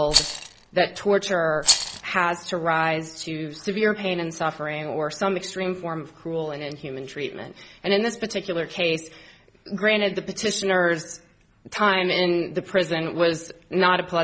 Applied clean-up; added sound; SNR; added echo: none; Rattle; 1 dB; none.